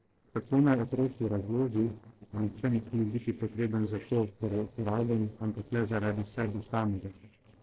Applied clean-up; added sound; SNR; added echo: neural separator model SepFormer DNS4.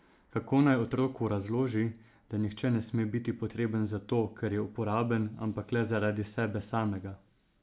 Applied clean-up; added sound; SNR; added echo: none; none; none; none.